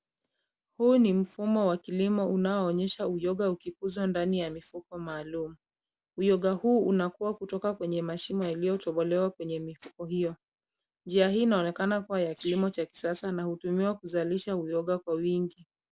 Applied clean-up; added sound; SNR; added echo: none; none; none; none.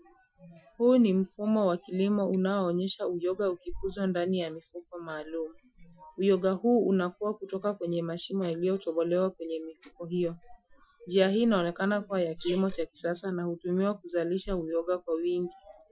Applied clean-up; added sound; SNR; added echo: classical method Wiener filter.